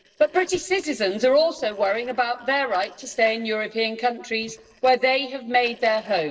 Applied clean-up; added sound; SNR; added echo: neural separator model SepFormer DNS4.